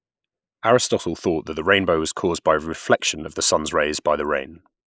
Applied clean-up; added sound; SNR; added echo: neural mask model Resemble Enhance denoiser.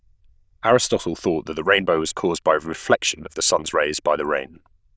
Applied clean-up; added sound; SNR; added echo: neural diffusion model UNIVERSE++.